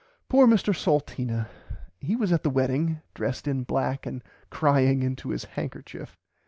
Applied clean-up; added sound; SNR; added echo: none; none; none; none.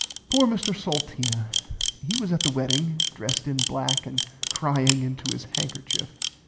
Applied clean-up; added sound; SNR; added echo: none; Camera; 2 dB; reverberation time 2.3 s.